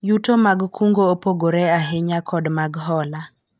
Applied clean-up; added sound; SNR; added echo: neural mask model DeepFilterNet 3.